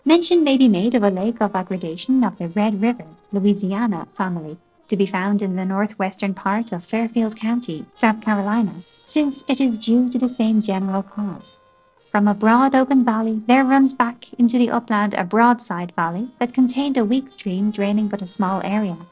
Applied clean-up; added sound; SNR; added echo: neural separator model SepFormer DNS4.